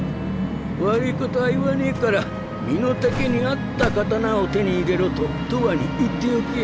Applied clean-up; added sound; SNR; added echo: none; Musical instrument; 4 dB; none.